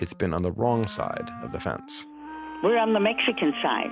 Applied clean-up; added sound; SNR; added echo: none; Wind instrument, woodwind instrument; 14 dB; none.